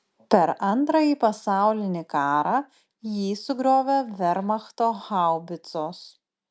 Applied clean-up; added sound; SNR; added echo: none; none; none; none.